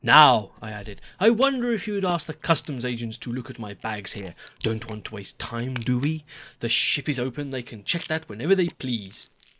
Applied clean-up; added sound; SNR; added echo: neural mask model Resemble Enhance denoiser.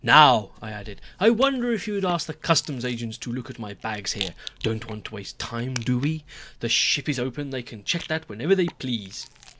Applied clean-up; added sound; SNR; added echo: none; Rattle; 19 dB; none.